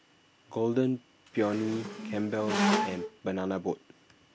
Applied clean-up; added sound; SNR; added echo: none; Squeak; -1 dB; none.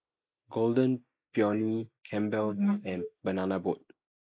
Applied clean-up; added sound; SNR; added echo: neural mask model Resemble Enhance denoiser.